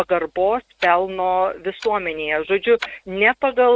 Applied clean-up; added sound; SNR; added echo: neural mask model RNNoise.